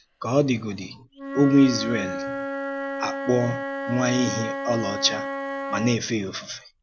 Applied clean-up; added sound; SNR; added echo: none; Wind instrument, woodwind instrument; 6 dB; none.